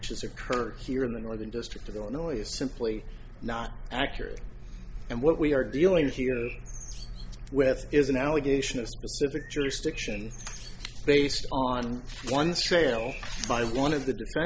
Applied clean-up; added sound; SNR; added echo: none; Bird; 16 dB; none.